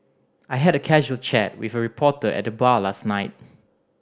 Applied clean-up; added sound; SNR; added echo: none; none; none; none.